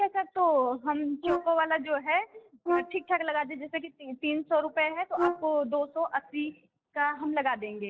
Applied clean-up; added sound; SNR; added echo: neural separator model SepFormer DNS4.